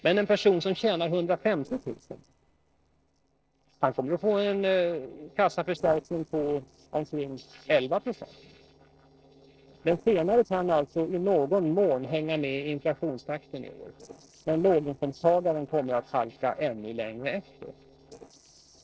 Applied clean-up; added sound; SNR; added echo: neural separator model SepFormer DNS4.